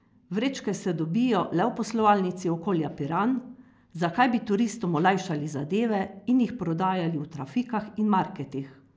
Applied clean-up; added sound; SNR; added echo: none; none; none; none.